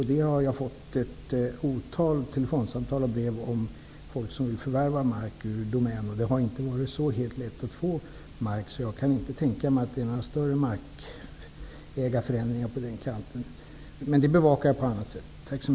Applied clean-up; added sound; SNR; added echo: none; none; none; none.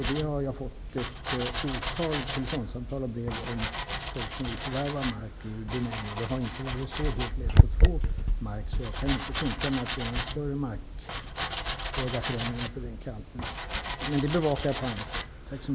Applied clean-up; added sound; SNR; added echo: none; Domestic sounds, home sounds; -4 dB; none.